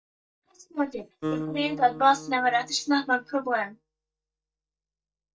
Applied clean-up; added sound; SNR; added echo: neural mask model DeepFilterNet 3.